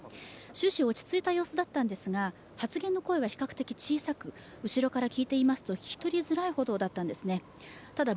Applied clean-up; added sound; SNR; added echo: none; none; none; none.